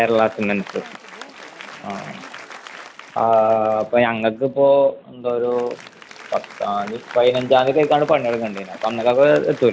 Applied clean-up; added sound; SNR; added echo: none; Applause; 20 dB; none.